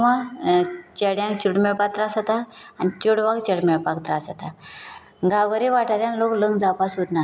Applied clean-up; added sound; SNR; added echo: none; none; none; none.